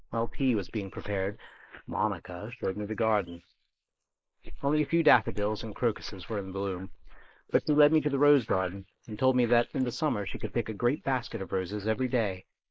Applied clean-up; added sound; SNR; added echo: neural mask model Resemble Enhance denoiser.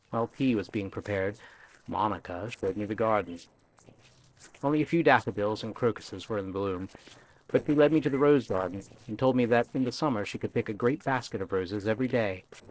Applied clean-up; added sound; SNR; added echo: neural separator model SepFormer DNS4.